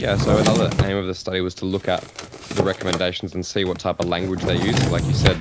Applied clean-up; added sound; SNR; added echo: none; Drawer open or close; 0 dB; none.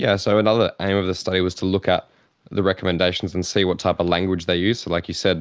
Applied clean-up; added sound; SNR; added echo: none; none; none; none.